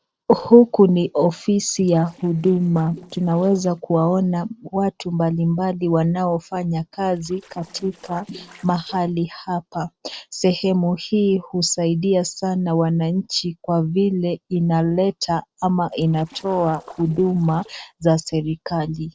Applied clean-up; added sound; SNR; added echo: neural separator model SepFormer DNS4.